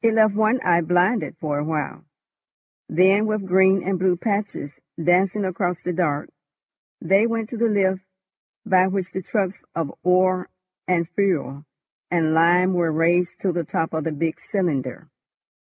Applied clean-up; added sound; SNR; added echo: none; none; none; none.